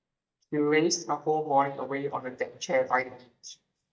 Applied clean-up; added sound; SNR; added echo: neural mask model DeepFilterNet 3.